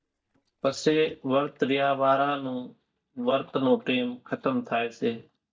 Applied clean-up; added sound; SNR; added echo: neural mask model DeepFilterNet 3.